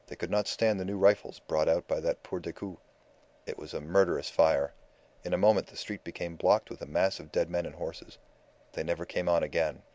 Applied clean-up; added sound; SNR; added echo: none; none; none; none.